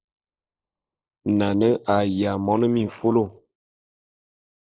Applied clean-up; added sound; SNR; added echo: neural mask model Resemble Enhance denoiser.